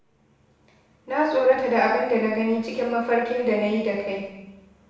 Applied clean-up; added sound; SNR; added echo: none; none; none; reverberation time 0.9 s.